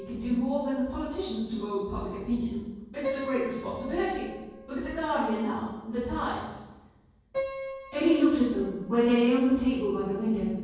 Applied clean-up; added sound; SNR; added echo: none; Piano; 13 dB; reverberation time 1.3 s.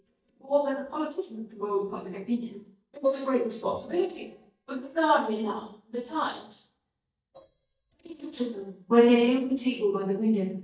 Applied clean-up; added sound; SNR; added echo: neural mask model DeepFilterNet 3.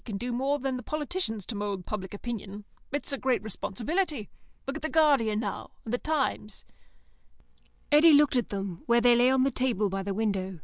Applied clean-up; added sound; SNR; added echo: none; none; none; none.